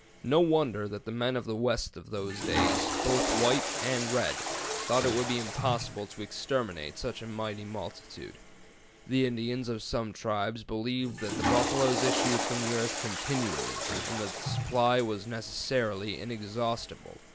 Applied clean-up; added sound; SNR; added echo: none; Toilet flush / Water; 4 dB; none.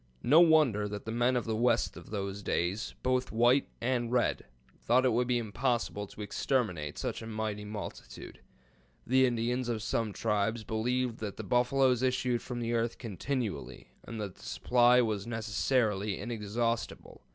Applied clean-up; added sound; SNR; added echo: none; none; none; none.